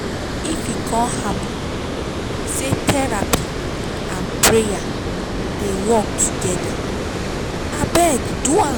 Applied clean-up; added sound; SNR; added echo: none; Water; 1 dB; none.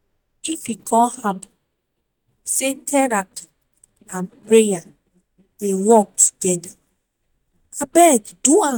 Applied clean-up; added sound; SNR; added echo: neural mask model DeepFilterNet 3.